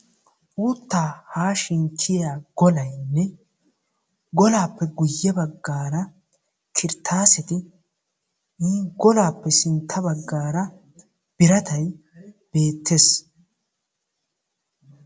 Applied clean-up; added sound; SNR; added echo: none; none; none; none.